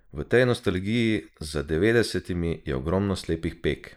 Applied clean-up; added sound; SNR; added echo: neural mask model Resemble Enhance denoiser.